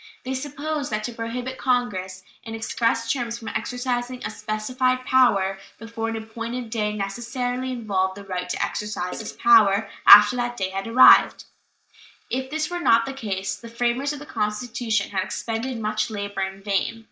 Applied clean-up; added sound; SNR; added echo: neural mask model Resemble Enhance denoiser.